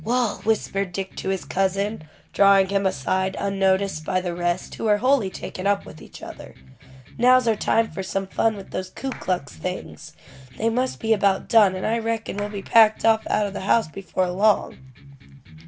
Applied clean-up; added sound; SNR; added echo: none; Electric guitar + Clapping; 19 dB; none.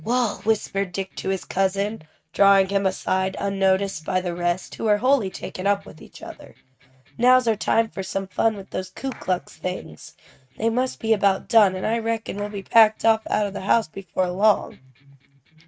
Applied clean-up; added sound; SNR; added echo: neural mask model RNNoise.